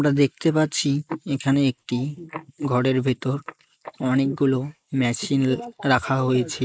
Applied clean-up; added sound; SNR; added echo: neural mask model Resemble Enhance denoiser.